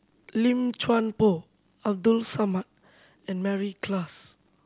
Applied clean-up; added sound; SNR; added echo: none; none; none; none.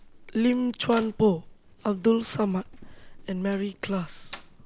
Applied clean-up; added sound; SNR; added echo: none; Slam + Livestock, farm animals, working animals; 19 dB; none.